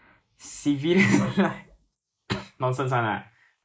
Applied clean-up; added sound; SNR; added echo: neural mask model Resemble Enhance denoiser.